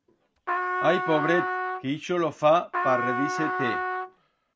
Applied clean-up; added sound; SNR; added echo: none; Trumpet; 3 dB; none.